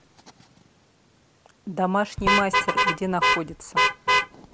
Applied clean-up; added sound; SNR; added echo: none; Vehicle horn, car horn, honking; -4 dB; none.